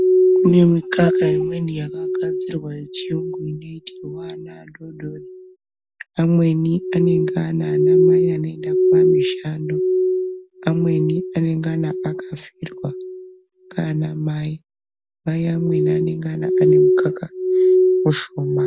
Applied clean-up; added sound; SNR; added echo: none; Glass; -2 dB; none.